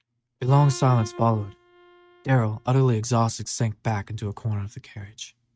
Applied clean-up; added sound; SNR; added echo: neural mask model RNNoise.